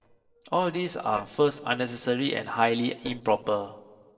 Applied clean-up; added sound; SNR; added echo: neural separator model SepFormer DNS4.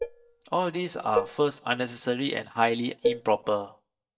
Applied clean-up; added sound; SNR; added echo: neural mask model DeepFilterNet 3.